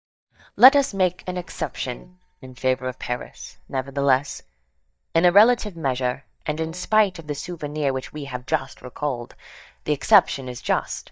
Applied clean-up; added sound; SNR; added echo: neural mask model DeepFilterNet 3.